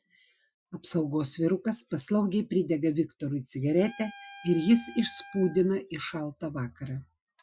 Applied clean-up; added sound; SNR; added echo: classical method Wiener filter.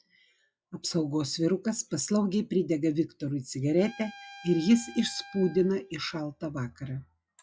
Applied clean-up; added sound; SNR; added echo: classical method log-MMSE.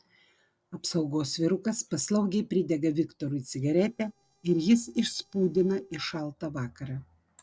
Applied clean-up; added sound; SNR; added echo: neural separator model SepFormer DNS4.